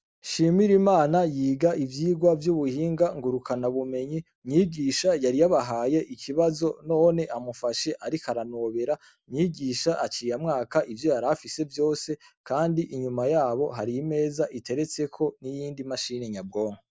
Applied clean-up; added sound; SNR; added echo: none; none; none; none.